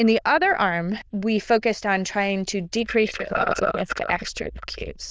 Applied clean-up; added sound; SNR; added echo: neural diffusion model UNIVERSE++.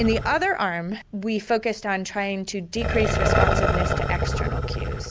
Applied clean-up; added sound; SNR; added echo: none; Growling; -1 dB; none.